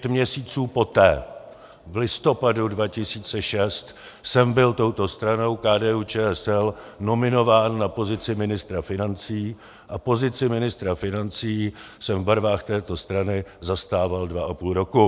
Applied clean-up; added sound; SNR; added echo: none; none; none; none.